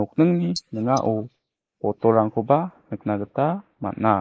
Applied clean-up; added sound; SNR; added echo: neural mask model Resemble Enhance denoiser.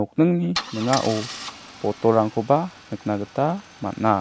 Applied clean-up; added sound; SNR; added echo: none; Idling / Engine starting / Car; 14 dB; none.